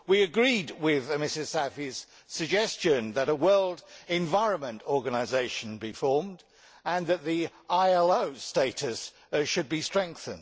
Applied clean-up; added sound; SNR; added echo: none; none; none; none.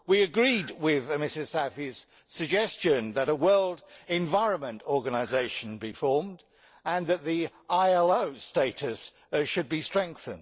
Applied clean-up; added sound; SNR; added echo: neural separator model SepFormer DNS4.